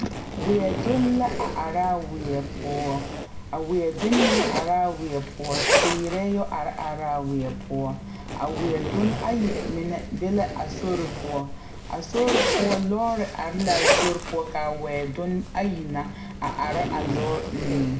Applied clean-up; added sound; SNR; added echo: none; Zipper (clothing); 2 dB; reverberation time 0.2 s.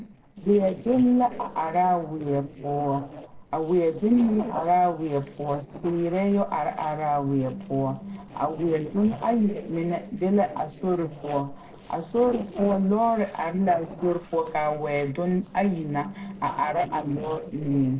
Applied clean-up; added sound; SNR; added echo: neural separator model SepFormer DNS4.